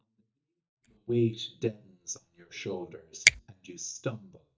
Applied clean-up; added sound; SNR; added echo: neural mask model DeepFilterNet 3.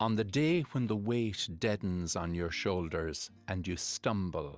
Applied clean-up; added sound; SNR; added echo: none; none; none; none.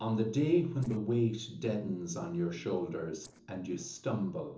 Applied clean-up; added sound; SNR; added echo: neural separator model SepFormer DNS4.